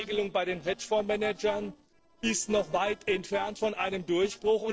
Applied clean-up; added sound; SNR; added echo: neural separator model SepFormer DNS4.